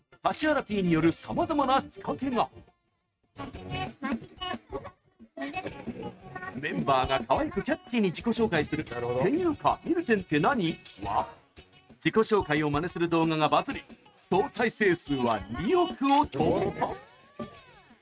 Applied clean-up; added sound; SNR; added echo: neural mask model RNNoise.